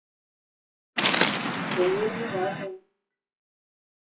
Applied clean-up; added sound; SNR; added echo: classical method WPE with log-MMSE.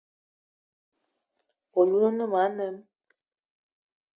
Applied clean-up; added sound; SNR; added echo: none; none; none; none.